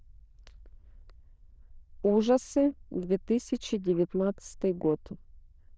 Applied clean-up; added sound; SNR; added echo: neural diffusion model UNIVERSE++.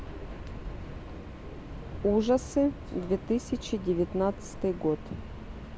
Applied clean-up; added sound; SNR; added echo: none; Subway, metro, underground; 9 dB; none.